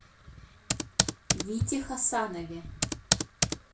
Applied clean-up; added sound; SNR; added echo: none; Computer keyboard; -3 dB; reverberation time 0.3 s.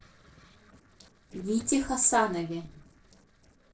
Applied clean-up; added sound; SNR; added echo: neural separator model SepFormer DNS4.